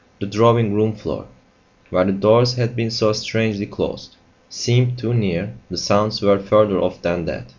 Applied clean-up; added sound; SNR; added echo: none; none; none; none.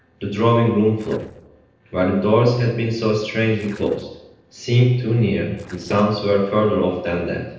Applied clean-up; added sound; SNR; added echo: neural separator model SepFormer DNS4.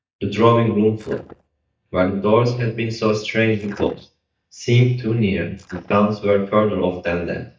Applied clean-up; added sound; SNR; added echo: neural mask model DeepFilterNet 3.